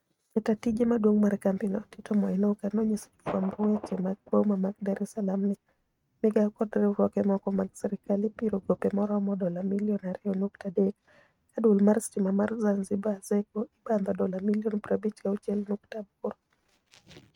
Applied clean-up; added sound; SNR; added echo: neural mask model RNNoise.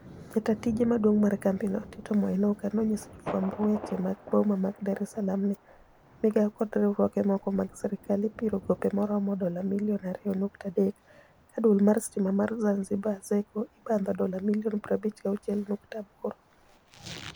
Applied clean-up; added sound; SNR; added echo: none; Thunder; 19 dB; none.